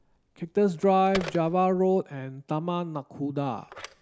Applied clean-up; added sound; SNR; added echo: none; Telephone; 17 dB; none.